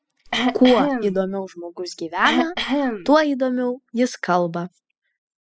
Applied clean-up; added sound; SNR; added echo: classical method spectral subtraction.